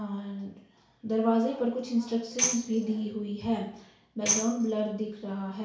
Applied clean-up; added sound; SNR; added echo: none; Tambourine; 4 dB; reverberation time 0.6 s.